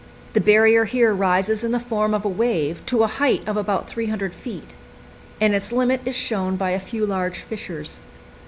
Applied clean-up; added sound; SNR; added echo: none; none; none; none.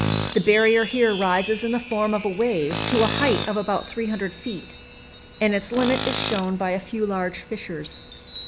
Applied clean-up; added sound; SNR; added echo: none; Tools + Chime; 3 dB; none.